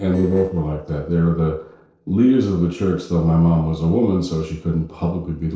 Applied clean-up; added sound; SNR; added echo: neural separator model SepFormer DNS4.